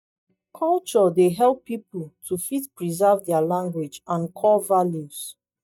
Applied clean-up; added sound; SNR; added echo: neural mask model DeepFilterNet 3.